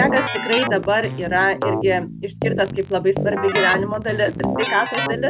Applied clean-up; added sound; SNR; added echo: none; Keyboard (musical); 4 dB; none.